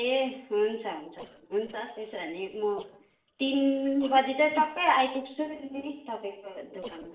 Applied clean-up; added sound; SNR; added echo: neural separator model SepFormer DNS4.